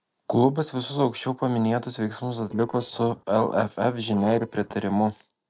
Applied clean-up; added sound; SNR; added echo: neural separator model SepFormer DNS4.